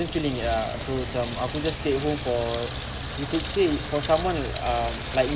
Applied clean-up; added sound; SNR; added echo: none; Sink (filling or washing) / Water tap, faucet; 11 dB; none.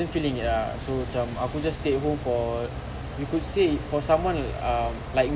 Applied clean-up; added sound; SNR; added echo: none; none; none; none.